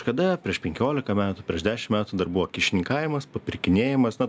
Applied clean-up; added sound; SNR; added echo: none; none; none; none.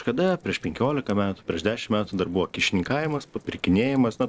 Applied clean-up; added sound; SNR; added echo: neural separator model SepFormer DNS4.